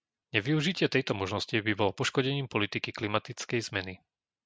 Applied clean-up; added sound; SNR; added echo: none; none; none; none.